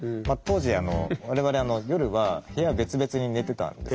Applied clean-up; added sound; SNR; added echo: none; none; none; none.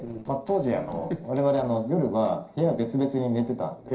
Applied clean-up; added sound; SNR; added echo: neural separator model SepFormer DNS4.